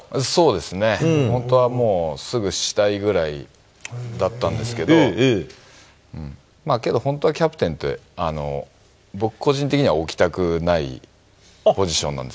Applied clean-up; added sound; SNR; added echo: none; none; none; none.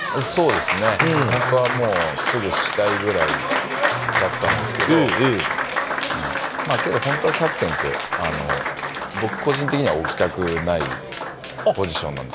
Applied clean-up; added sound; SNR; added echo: none; Applause; 1 dB; none.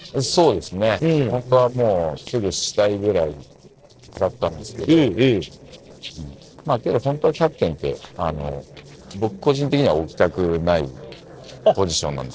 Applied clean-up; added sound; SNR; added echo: neural separator model SepFormer DNS4.